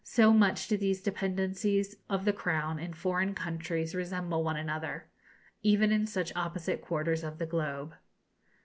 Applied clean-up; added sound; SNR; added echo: none; none; none; none.